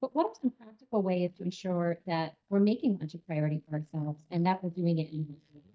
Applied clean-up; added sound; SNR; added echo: neural mask model DeepFilterNet 3.